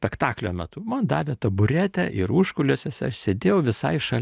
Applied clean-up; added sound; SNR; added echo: none; none; none; none.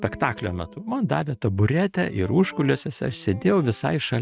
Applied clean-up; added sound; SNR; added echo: neural mask model RNNoise.